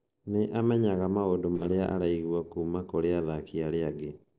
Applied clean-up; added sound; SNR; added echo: neural separator model SepFormer DNS4.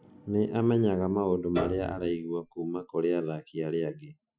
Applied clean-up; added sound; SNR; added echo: classical method Wiener filter.